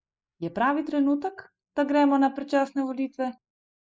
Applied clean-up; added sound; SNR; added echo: neural mask model Resemble Enhance denoiser.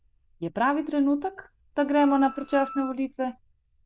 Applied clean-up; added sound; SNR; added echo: neural diffusion model UNIVERSE++.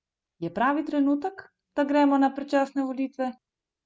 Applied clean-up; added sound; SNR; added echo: none; none; none; none.